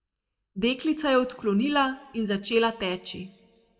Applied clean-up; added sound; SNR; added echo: none; none; none; reverberation time 0.5 s.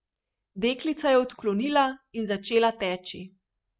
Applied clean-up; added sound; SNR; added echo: none; none; none; none.